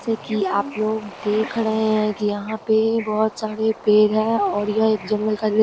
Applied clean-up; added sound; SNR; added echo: none; Bird / Ocean; 18 dB; none.